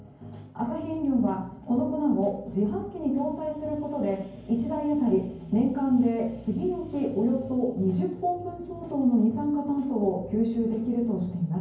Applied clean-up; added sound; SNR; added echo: none; none; none; reverberation time 0.9 s.